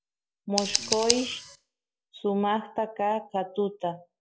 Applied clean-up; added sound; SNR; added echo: classical method log-MMSE.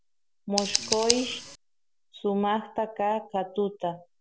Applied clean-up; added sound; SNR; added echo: none; Scissors; 6 dB; none.